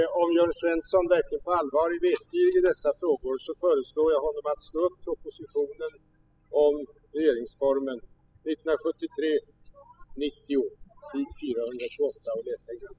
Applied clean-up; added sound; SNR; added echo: classical method spectral subtraction.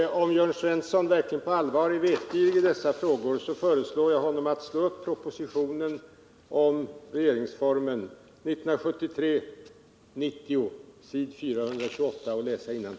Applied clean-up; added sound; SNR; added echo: none; none; none; none.